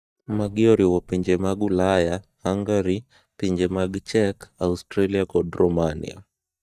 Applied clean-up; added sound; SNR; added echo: neural mask model DeepFilterNet 3.